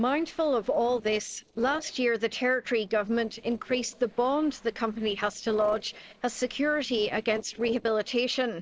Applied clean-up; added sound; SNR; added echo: neural separator model SepFormer DNS4.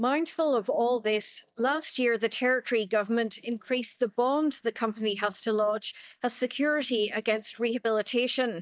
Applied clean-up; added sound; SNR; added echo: neural mask model DeepFilterNet 3.